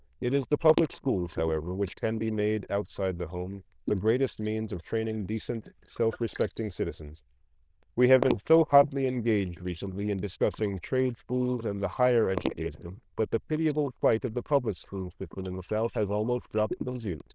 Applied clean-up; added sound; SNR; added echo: neural diffusion model UNIVERSE++.